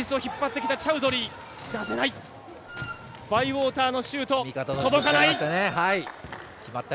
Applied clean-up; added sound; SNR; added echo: none; Wind instrument, woodwind instrument; 14 dB; none.